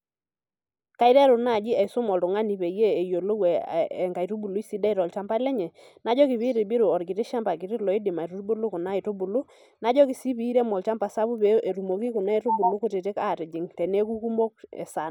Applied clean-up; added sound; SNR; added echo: neural mask model Resemble Enhance denoiser.